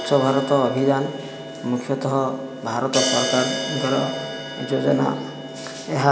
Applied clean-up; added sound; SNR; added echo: none; Crash cymbal; 8 dB; none.